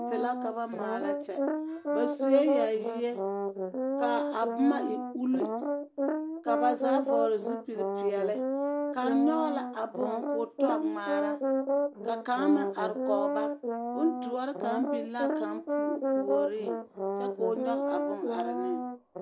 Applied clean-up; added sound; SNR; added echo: none; Brass instrument; -1 dB; none.